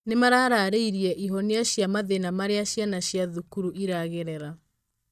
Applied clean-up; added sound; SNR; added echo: neural mask model DeepFilterNet 3.